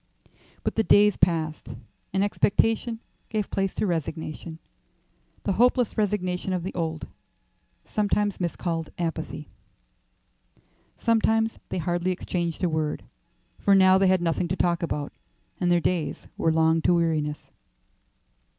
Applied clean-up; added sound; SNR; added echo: neural mask model Resemble Enhance denoiser.